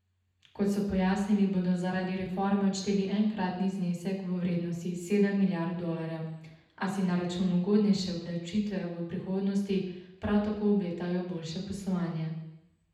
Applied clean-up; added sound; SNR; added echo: none; none; none; reverberation time 0.9 s.